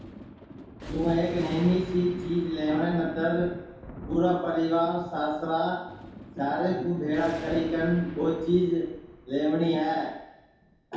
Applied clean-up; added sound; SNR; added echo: none; Thunder; 16 dB; reverberation time 0.8 s.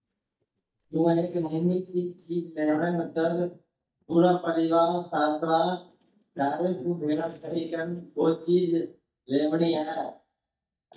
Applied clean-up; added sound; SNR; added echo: neural mask model DeepFilterNet 3.